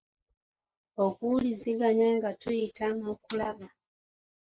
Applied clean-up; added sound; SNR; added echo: neural mask model Resemble Enhance denoiser.